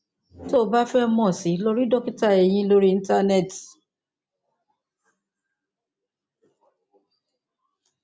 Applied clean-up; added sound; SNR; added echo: none; none; none; none.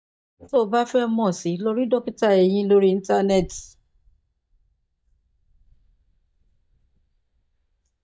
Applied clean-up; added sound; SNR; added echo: neural mask model DeepFilterNet 3.